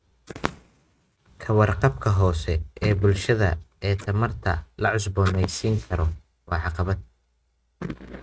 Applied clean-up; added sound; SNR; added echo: neural mask model RNNoise.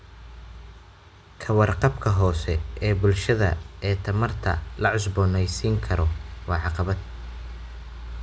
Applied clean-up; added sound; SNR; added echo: none; none; none; none.